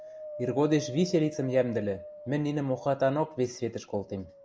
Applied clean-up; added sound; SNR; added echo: none; Wind; 15 dB; none.